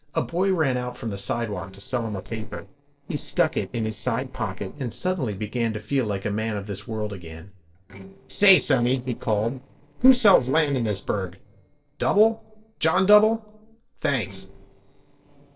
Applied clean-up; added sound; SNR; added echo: neural separator model SepFormer DNS4.